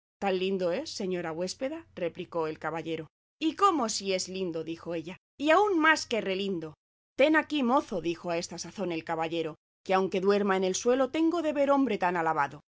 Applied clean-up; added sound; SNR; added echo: none; none; none; none.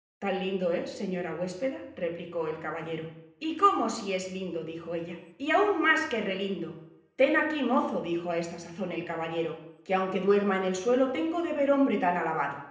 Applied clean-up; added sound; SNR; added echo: none; none; none; reverberation time 0.8 s.